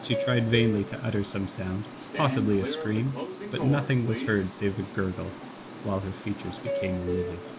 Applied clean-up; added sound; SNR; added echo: none; Subway, metro, underground; 7 dB; none.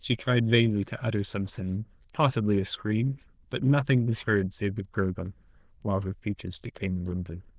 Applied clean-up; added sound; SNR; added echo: neural diffusion model UNIVERSE++.